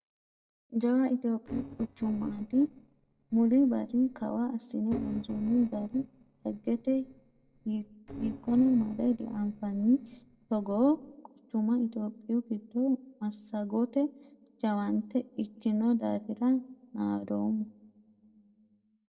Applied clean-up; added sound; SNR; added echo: neural separator model SepFormer DNS4.